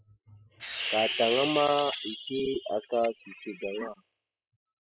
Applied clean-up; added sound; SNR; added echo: classical method spectral subtraction.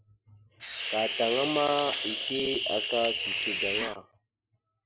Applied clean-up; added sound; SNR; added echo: none; Hiss; 0 dB; none.